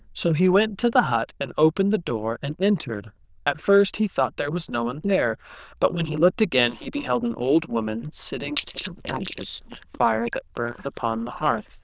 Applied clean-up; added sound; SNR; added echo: neural diffusion model UNIVERSE++.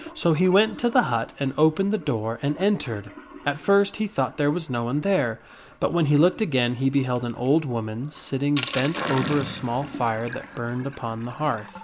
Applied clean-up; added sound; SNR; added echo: none; Sink (filling or washing); 13 dB; none.